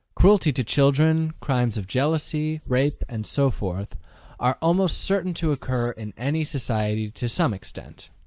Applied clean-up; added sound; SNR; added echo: neural mask model Resemble Enhance denoiser.